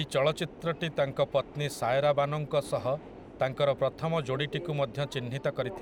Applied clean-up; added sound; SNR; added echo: none; Subway, metro, underground; 15 dB; none.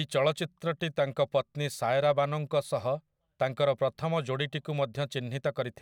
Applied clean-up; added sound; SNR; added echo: none; none; none; none.